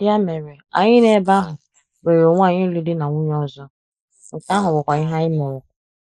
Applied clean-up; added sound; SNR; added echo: neural mask model Resemble Enhance denoiser.